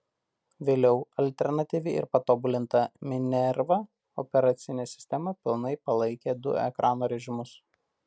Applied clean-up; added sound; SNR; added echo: none; none; none; none.